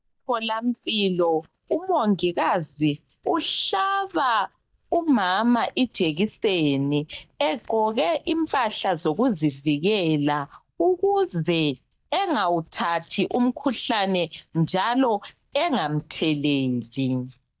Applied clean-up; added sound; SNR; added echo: neural mask model DeepFilterNet 3.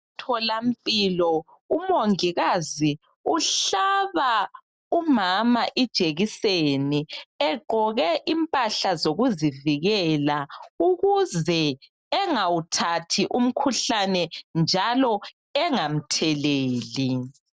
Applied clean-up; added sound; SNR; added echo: none; none; none; none.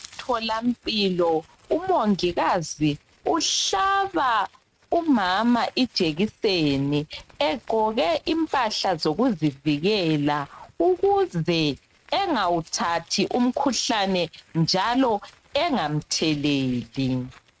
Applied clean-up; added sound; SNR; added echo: neural mask model RNNoise.